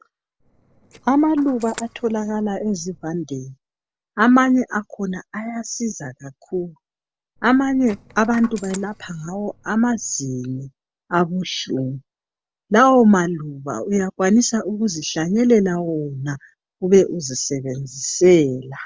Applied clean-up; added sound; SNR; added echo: neural separator model SepFormer DNS4.